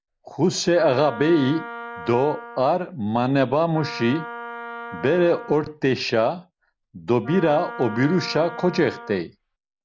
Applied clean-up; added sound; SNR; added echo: none; Wind instrument, woodwind instrument; 14 dB; none.